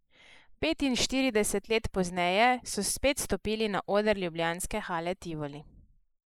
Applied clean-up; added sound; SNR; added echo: neural mask model Resemble Enhance denoiser.